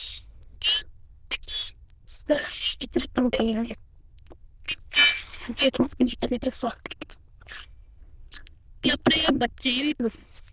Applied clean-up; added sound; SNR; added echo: neural diffusion model UNIVERSE++.